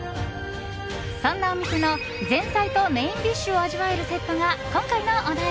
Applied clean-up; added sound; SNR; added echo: none; none; none; none.